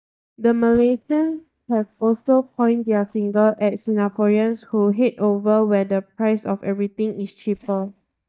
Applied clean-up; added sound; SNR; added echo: neural mask model DeepFilterNet 3.